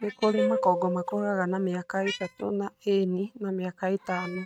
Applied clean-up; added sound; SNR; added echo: neural mask model RNNoise.